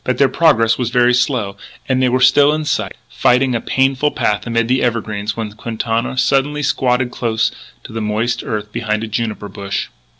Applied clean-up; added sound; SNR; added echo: none; none; none; none.